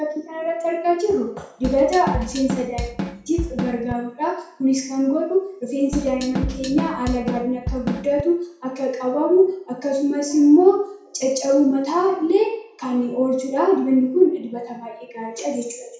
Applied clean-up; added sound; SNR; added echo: none; Drum kit; 7 dB; reverberation time 0.6 s.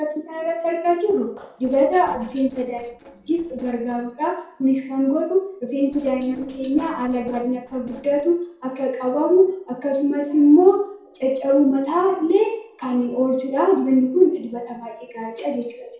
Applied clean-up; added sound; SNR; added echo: neural separator model SepFormer DNS4.